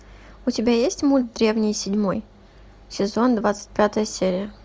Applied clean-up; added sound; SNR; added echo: none; none; none; none.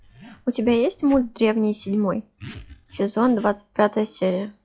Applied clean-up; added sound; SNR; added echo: classical method log-MMSE.